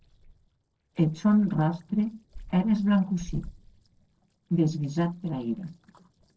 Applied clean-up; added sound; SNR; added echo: neural separator model SepFormer DNS4.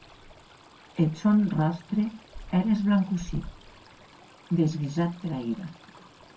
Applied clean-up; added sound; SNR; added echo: none; Stream; 19 dB; reverberation time 0.1 s.